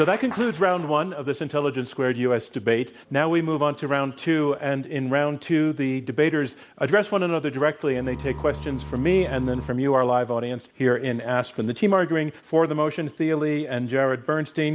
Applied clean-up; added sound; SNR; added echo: none; Bowed string instrument; 12 dB; none.